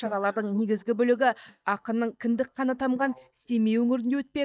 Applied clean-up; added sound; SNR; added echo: neural mask model DeepFilterNet 3.